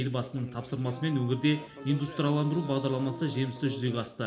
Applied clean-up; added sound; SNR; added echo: none; Wind instrument, woodwind instrument; 18 dB; reverberation time 0.4 s.